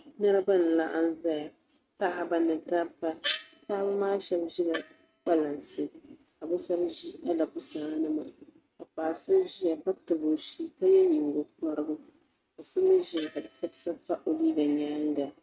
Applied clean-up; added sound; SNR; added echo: neural mask model RNNoise.